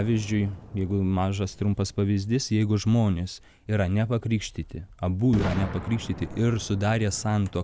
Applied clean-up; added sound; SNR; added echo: none; Boom; 14 dB; none.